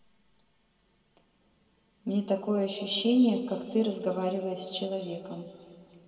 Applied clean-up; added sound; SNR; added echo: none; none; none; reverberation time 2.7 s.